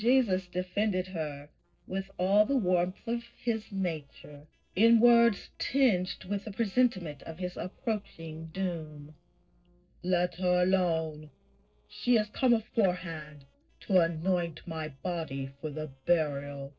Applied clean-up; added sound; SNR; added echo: neural separator model SepFormer DNS4.